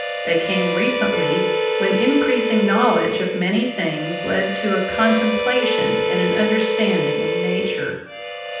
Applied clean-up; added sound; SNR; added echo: none; Harmonica; 0 dB; reverberation time 0.9 s.